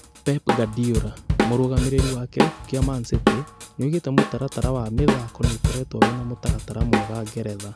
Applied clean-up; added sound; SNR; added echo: none; Drum kit; -2 dB; none.